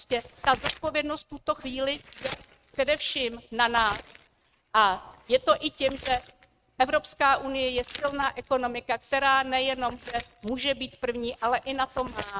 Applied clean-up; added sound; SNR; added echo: neural mask model RNNoise.